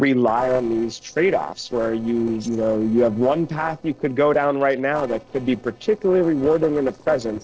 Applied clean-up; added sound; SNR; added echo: neural separator model SepFormer DNS4.